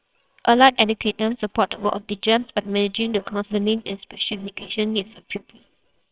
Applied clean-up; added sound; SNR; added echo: neural separator model SepFormer WHAMR!.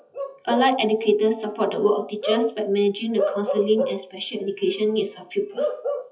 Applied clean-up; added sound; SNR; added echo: classical method WPE with log-MMSE.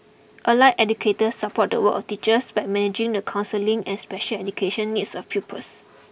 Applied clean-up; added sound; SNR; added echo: none; none; none; none.